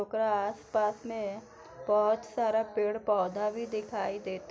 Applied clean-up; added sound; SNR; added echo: none; none; none; none.